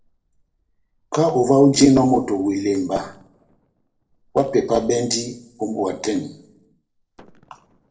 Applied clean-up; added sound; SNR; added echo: neural separator model SepFormer DNS4.